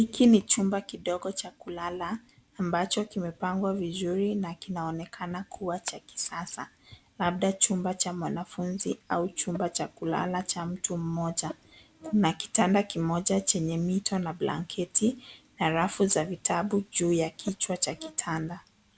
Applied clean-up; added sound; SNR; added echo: none; Buzz; 17 dB; none.